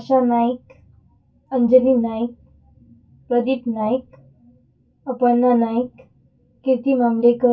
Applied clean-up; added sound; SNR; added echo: none; none; none; reverberation time 0.1 s.